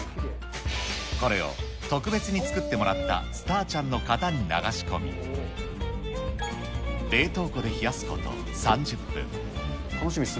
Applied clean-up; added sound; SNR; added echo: none; none; none; none.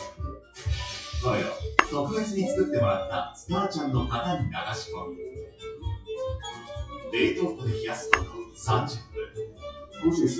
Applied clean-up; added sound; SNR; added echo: classical method WPE with log-MMSE.